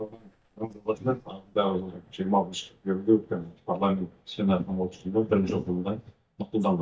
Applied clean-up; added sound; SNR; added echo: neural mask model DeepFilterNet 3.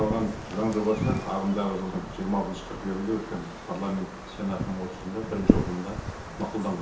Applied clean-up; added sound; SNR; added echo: none; Wind; 2 dB; reverberation time 0.7 s.